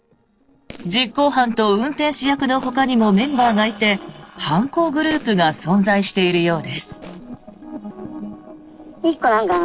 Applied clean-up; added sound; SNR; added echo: neural separator model SepFormer DNS4.